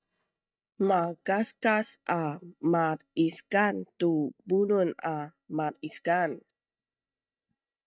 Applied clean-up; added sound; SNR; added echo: neural mask model DeepFilterNet 3.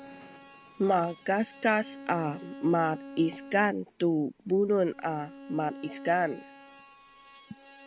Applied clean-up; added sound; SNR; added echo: none; Bowed string instrument; 17 dB; none.